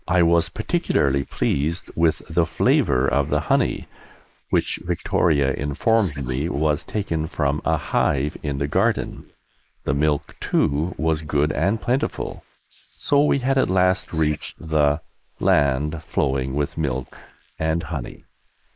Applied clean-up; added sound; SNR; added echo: neural mask model Resemble Enhance denoiser.